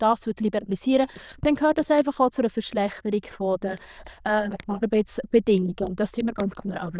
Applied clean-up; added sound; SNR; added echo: neural diffusion model UNIVERSE++.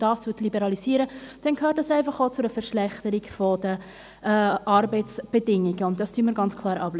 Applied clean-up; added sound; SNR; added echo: none; none; none; none.